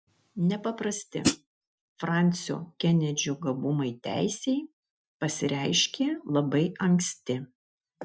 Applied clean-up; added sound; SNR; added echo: classical method Wiener filter.